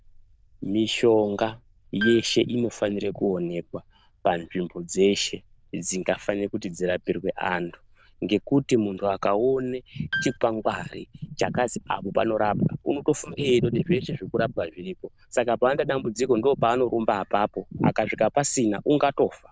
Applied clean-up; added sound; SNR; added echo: neural diffusion model UNIVERSE++.